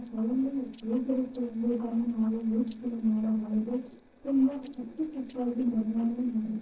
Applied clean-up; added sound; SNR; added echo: neural separator model SepFormer DNS4.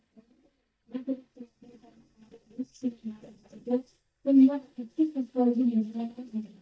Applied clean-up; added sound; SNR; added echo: neural mask model DeepFilterNet 3.